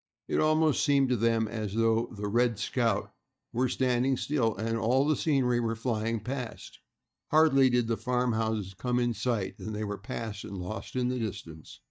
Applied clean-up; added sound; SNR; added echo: neural mask model DeepFilterNet 3.